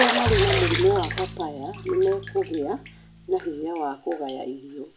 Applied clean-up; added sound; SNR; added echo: none; Bathtub (filling or washing) + Bowed string instrument; 3 dB; none.